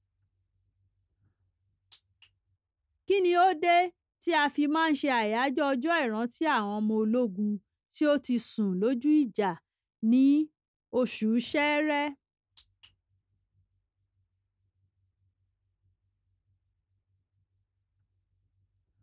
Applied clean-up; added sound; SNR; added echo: none; none; none; none.